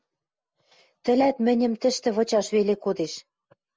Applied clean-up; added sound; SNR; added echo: none; none; none; none.